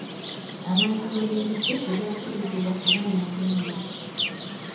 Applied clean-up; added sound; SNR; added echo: none; Chirp, tweet; 2 dB; reverberation time 0.9 s.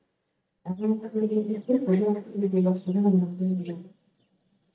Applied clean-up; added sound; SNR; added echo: neural mask model DeepFilterNet 3.